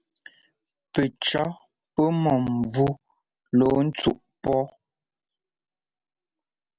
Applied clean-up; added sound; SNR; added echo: none; none; none; none.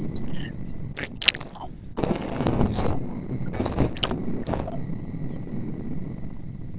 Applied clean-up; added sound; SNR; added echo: neural separator model SepFormer DNS4.